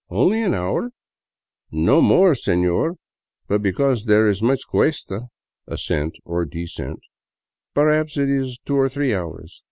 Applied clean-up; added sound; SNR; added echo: none; none; none; none.